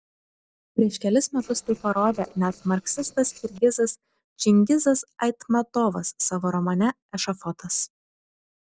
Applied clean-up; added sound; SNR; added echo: neural separator model SepFormer DNS4.